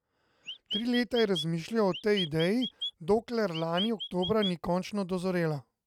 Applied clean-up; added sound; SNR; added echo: neural mask model RNNoise.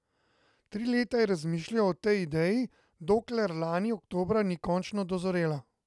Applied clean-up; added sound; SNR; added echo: none; none; none; none.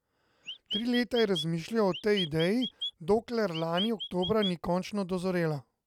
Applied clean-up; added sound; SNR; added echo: none; Chirp, tweet; 8 dB; none.